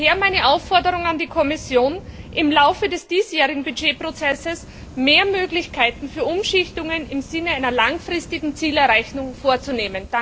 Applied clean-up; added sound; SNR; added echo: none; Fire; 18 dB; none.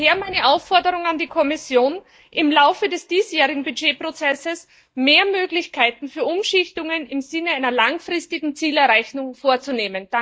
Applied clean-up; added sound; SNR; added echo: neural mask model DeepFilterNet 3.